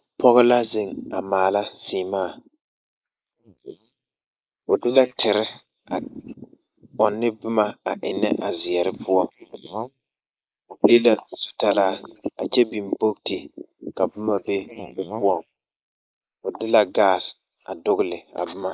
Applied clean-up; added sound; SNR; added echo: neural mask model Resemble Enhance denoiser.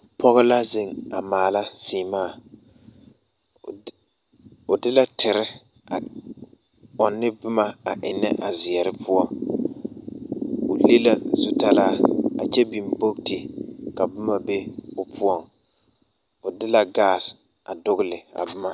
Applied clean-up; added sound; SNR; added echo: none; none; none; none.